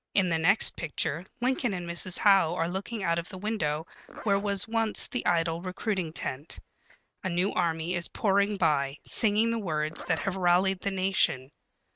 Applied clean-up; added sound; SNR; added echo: neural mask model RNNoise.